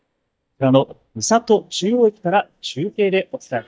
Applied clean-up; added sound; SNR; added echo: neural mask model DeepFilterNet 3.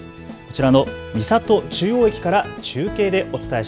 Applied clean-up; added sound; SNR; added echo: none; none; none; none.